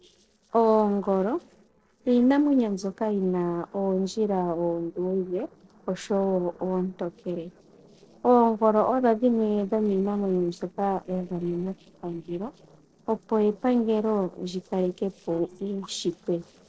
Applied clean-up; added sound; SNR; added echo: neural separator model SepFormer DNS4.